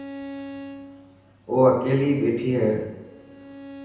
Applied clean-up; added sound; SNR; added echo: none; Bowed string instrument; 16 dB; reverberation time 0.9 s.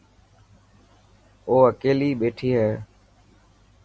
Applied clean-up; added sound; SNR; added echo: none; none; none; none.